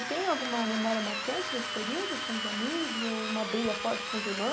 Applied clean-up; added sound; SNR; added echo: none; Drill; 2 dB; none.